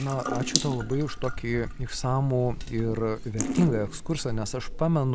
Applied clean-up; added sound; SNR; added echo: none; Drip / Sink (filling or washing) / Water tap, faucet; 5 dB; none.